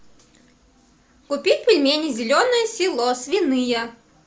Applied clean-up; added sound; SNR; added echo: none; none; none; none.